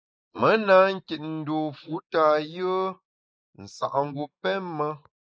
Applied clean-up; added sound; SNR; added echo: neural mask model Resemble Enhance denoiser.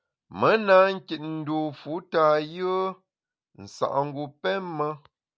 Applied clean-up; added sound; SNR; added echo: none; none; none; none.